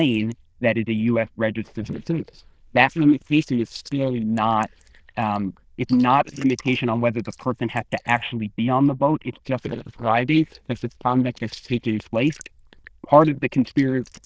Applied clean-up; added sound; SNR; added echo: neural diffusion model UNIVERSE++.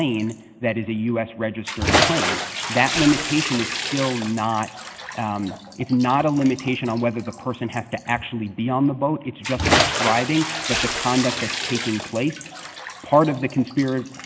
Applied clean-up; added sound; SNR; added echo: none; Bathtub (filling or washing) / Splash, splatter; 4 dB; none.